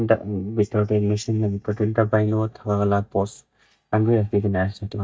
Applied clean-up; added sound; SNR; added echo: neural mask model DeepFilterNet 3.